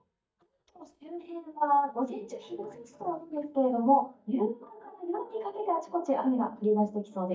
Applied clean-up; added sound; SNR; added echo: neural mask model DeepFilterNet 3.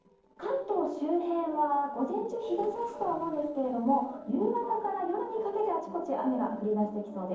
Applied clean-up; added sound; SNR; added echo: neural separator model SepFormer DNS4.